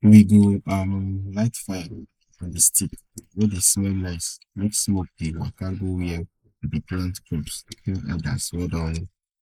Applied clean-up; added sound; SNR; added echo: neural mask model Resemble Enhance denoiser.